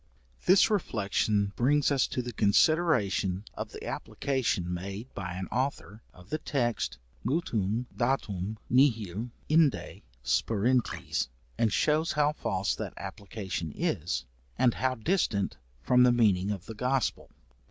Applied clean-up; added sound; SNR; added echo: none; Marimba, xylophone; 11 dB; none.